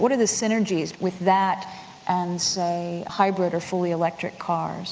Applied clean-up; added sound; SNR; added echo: none; none; none; none.